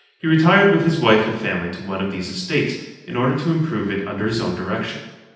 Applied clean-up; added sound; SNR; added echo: none; none; none; reverberation time 0.9 s.